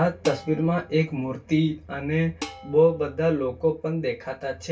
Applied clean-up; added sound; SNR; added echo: none; Dishes, pots, and pans; 19 dB; reverberation time 0.2 s.